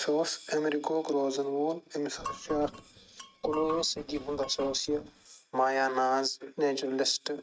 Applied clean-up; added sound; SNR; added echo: neural mask model RNNoise.